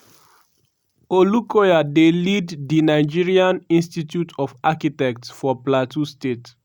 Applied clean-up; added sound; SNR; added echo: none; none; none; none.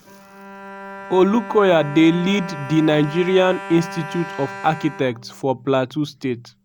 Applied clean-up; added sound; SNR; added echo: none; Bowed string instrument; 14 dB; none.